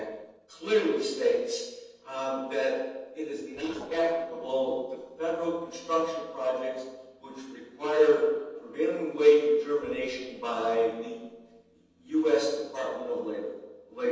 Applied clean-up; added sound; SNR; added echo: neural separator model SepFormer DNS4.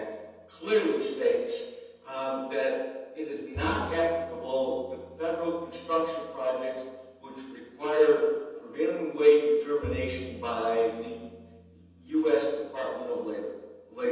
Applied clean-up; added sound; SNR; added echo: none; Bowed string instrument; 19 dB; reverberation time 1.1 s.